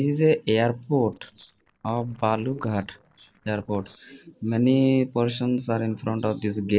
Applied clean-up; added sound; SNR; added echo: neural separator model SepFormer DNS4.